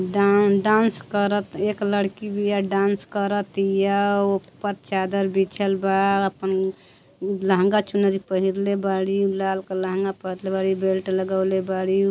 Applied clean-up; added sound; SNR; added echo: none; none; none; none.